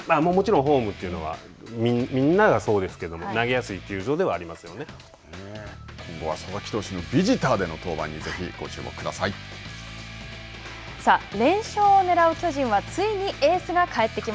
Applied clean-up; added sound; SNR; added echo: none; none; none; none.